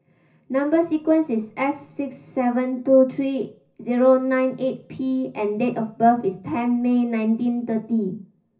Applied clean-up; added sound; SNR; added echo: none; none; none; reverberation time 0.4 s.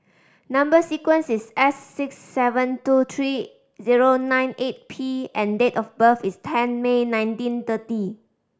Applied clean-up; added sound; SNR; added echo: none; none; none; none.